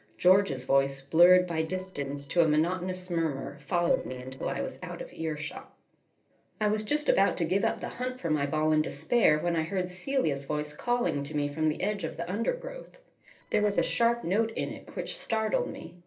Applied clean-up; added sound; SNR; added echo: neural separator model SepFormer DNS4.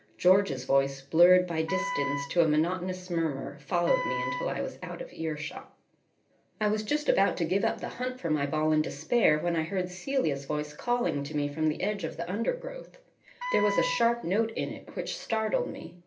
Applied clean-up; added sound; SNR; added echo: none; Wind instrument, woodwind instrument; 7 dB; reverberation time 0.3 s.